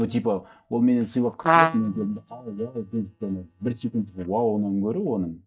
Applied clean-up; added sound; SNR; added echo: neural mask model DeepFilterNet 3.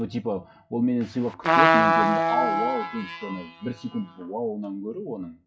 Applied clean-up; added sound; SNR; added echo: classical method WPE with log-MMSE.